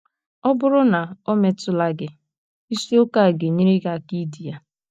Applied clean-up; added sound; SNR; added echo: neural mask model DeepFilterNet 3.